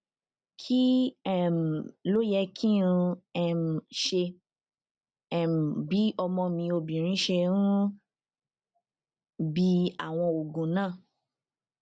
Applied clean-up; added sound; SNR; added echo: none; none; none; none.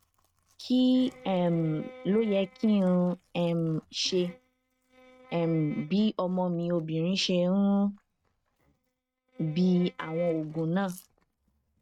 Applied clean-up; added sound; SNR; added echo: neural mask model RNNoise.